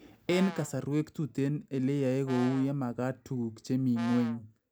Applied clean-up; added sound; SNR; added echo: none; Brass instrument; 15 dB; none.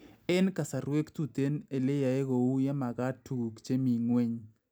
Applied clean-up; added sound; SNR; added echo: none; none; none; none.